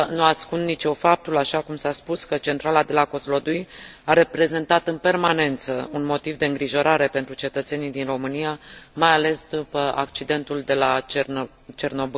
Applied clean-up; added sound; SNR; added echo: none; none; none; none.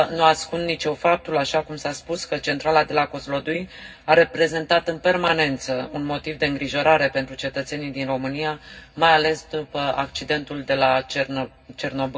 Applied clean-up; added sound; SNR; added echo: none; none; none; reverberation time 0.4 s.